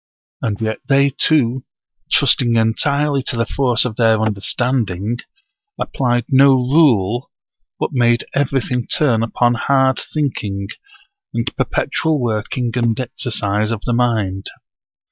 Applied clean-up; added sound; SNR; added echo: neural mask model DeepFilterNet 3.